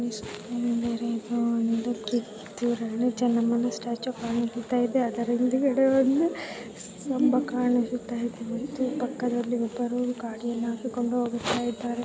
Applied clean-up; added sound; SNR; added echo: none; none; none; none.